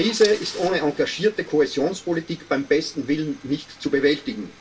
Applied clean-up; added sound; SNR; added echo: none; Idling / Engine starting / Car; 18 dB; reverberation time 0.2 s.